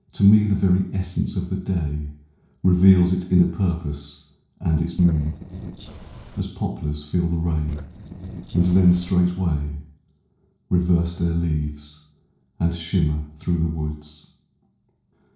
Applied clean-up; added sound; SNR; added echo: neural separator model SepFormer DNS4.